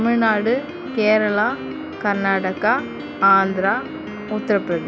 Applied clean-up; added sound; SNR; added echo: none; Piano; 11 dB; none.